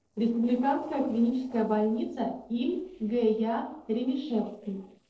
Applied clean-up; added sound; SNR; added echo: neural separator model SepFormer DNS4.